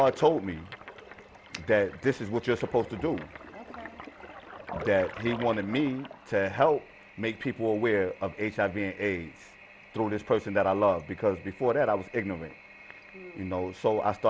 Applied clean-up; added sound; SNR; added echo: none; Toilet flush + Finger snapping; 17 dB; none.